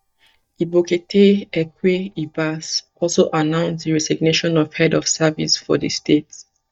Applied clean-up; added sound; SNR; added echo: neural mask model DeepFilterNet 3.